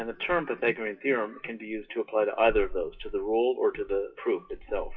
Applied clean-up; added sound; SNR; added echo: classical method WPE with log-MMSE.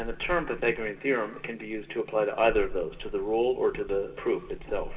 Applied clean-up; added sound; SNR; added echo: none; Meow / Purr; 11 dB; reverberation time 0.8 s.